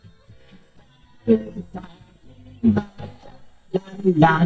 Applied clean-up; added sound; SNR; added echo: neural mask model DeepFilterNet 3.